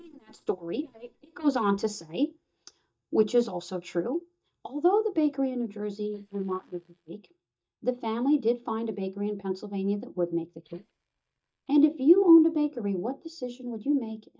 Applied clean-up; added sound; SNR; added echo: neural mask model DeepFilterNet 3.